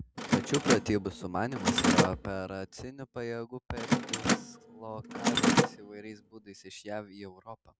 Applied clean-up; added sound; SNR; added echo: none; Mechanisms; -5 dB; none.